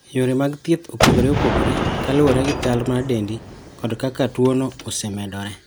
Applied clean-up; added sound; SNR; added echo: none; Gunshot, gunfire; 3 dB; none.